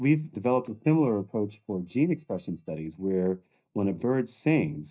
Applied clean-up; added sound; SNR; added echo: neural mask model DeepFilterNet 3.